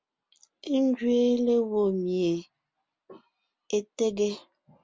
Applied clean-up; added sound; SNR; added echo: none; none; none; none.